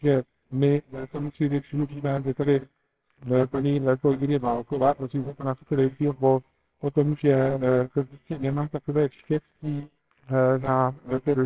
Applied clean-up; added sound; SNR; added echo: neural separator model SepFormer WHAMR!.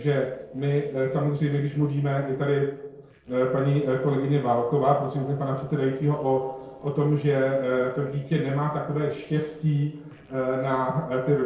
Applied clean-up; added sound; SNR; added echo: neural separator model SepFormer DNS4.